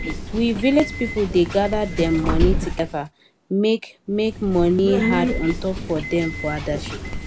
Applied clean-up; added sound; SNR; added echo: none; Subway, metro, underground; 4 dB; none.